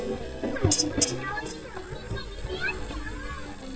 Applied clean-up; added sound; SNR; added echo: neural mask model DeepFilterNet 3.